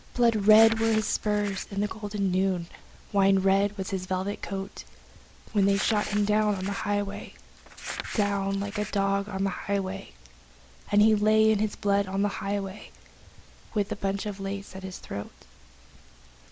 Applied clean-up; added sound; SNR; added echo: none; Crumpling, crinkling; 13 dB; none.